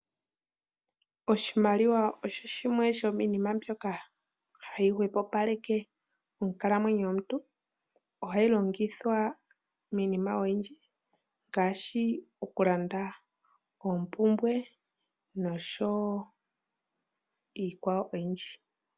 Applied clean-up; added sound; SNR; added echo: none; none; none; none.